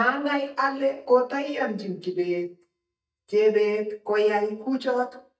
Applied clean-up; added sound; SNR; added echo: neural mask model DeepFilterNet 3.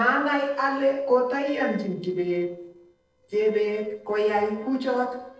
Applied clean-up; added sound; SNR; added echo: neural separator model SepFormer DNS4.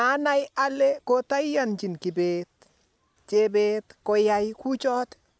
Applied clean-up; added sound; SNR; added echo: none; none; none; none.